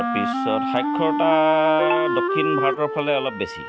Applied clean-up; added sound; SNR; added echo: none; Wind instrument, woodwind instrument; 1 dB; none.